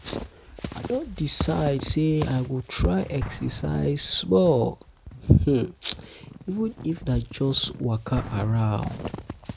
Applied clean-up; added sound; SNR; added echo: none; Squeak / Walk, footsteps + Explosion; 11 dB; none.